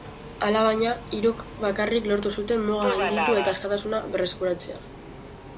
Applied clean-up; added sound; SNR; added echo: none; Subway, metro, underground; 8 dB; none.